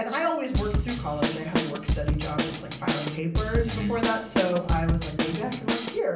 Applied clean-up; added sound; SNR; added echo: none; Drum kit; -1 dB; reverberation time 0.6 s.